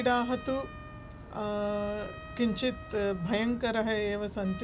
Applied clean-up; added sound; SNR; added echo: none; Trumpet; 17 dB; none.